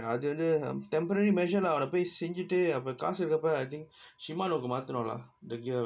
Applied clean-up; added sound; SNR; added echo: none; none; none; none.